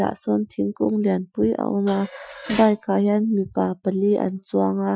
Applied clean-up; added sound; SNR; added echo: classical method Wiener filter.